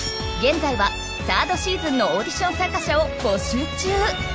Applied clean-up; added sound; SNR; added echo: none; none; none; none.